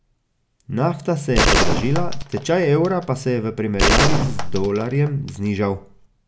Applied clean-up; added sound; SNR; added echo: none; Gunshot, gunfire; -1 dB; none.